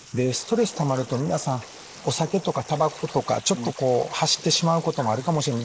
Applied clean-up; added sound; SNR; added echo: neural mask model Resemble Enhance denoiser.